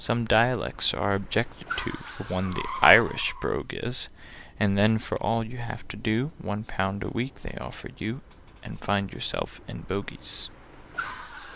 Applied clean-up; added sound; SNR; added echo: none; Car; 15 dB; none.